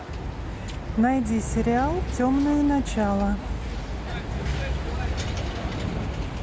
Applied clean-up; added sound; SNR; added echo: none; Growling; 10 dB; none.